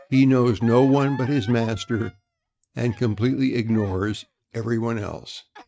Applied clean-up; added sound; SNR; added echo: neural mask model RNNoise.